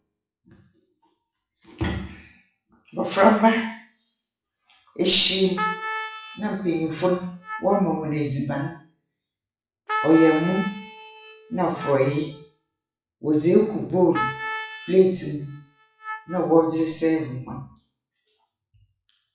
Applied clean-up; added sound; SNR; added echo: classical method WPE with log-MMSE.